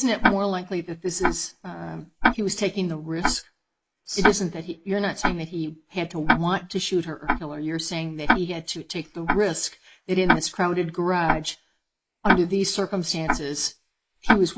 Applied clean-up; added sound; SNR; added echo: neural mask model Resemble Enhance denoiser.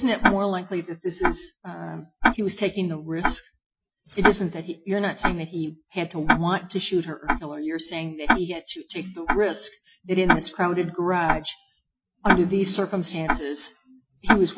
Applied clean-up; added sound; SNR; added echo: classical method Wiener filter.